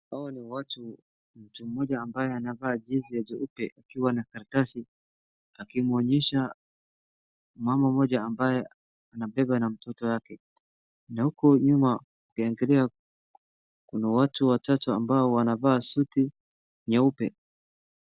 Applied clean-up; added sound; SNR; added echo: none; none; none; none.